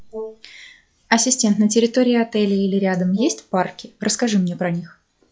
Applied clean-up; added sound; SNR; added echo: classical method log-MMSE.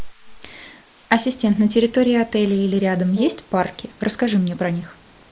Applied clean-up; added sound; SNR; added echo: neural mask model Resemble Enhance denoiser.